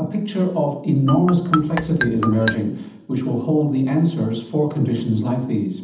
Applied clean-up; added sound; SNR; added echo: none; Marimba, xylophone; 6 dB; reverberation time 0.8 s.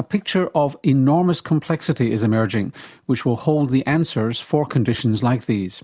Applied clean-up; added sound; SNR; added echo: none; none; none; none.